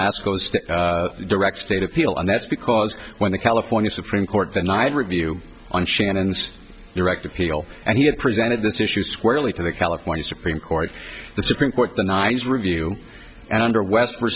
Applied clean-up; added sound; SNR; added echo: none; none; none; none.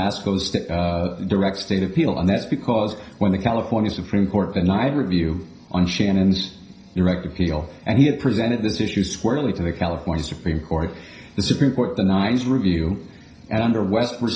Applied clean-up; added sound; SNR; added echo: none; none; none; reverberation time 0.5 s.